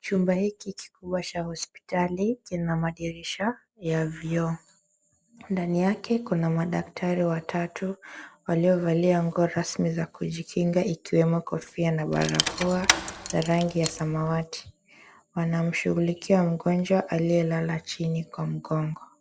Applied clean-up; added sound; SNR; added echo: none; Rattle / Keys jangling; 3 dB; none.